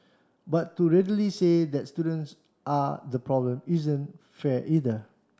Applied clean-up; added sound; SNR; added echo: none; none; none; none.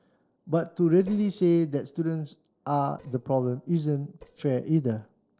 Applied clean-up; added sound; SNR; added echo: neural separator model SepFormer DNS4.